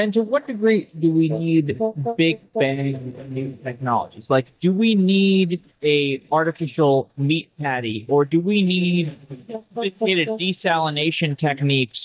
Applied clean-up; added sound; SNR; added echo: neural mask model DeepFilterNet 3.